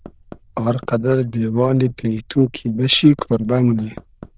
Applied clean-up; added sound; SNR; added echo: neural diffusion model UNIVERSE++.